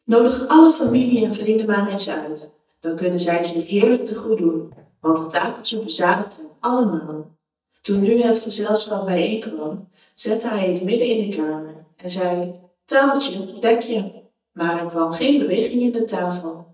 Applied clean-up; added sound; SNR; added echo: neural mask model DeepFilterNet 3.